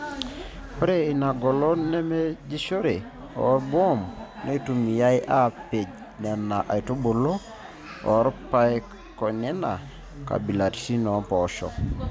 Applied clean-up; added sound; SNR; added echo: none; none; none; none.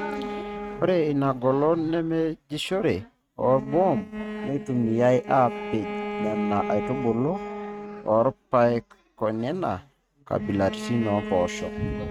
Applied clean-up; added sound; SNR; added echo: neural mask model RNNoise.